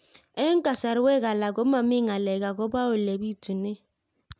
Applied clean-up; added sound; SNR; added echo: none; none; none; none.